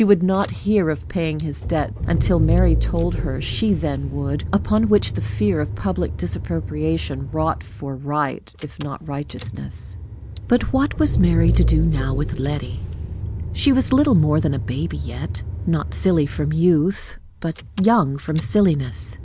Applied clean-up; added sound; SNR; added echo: none; Engine / Car; 4 dB; none.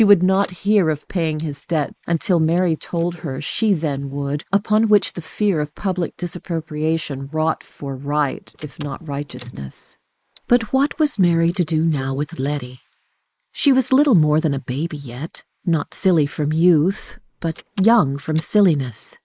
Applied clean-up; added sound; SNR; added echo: neural mask model Resemble Enhance denoiser.